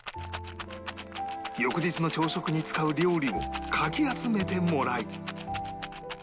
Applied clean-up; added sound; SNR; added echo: none; Rattle; 13 dB; none.